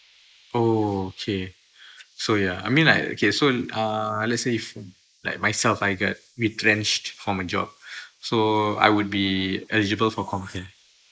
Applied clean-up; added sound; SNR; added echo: neural mask model Resemble Enhance denoiser.